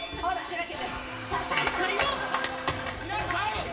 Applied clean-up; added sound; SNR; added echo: none; Wind instrument, woodwind instrument; 14 dB; reverberation time 0.6 s.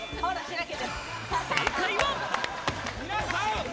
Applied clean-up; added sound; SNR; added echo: none; none; none; none.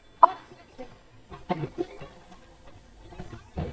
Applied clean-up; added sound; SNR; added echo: neural mask model DeepFilterNet 3.